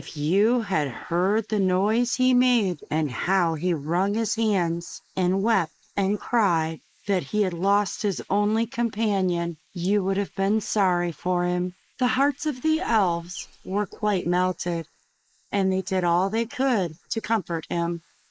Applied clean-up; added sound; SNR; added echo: neural mask model Resemble Enhance denoiser.